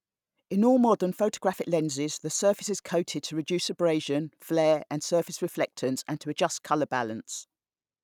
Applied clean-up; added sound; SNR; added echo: none; none; none; none.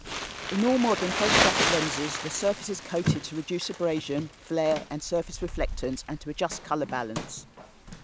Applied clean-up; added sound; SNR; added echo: none; Crumpling, crinkling; 2 dB; none.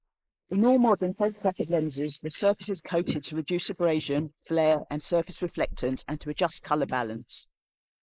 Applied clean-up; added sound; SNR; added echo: neural mask model Resemble Enhance denoiser.